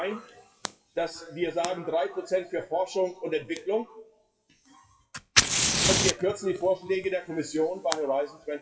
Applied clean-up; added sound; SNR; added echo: classical method WPE with log-MMSE.